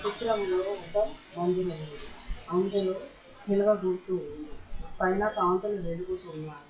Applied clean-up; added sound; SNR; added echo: classical method WPE with log-MMSE.